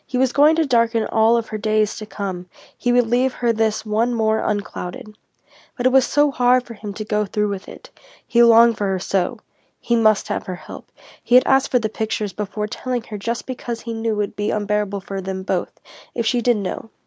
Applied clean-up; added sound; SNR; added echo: none; none; none; none.